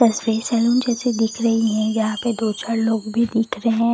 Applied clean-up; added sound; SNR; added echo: none; Chime; 18 dB; none.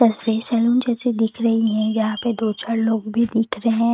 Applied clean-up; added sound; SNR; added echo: neural mask model RNNoise.